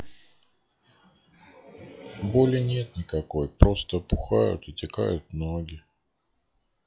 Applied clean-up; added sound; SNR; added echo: classical method log-MMSE.